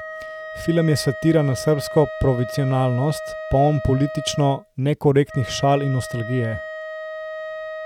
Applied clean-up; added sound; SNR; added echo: none; Wind instrument, woodwind instrument; 11 dB; none.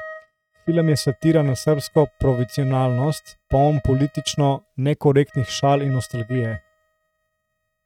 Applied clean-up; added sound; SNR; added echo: neural mask model RNNoise.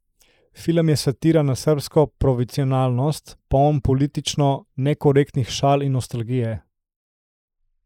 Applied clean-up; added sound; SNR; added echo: neural mask model Resemble Enhance denoiser.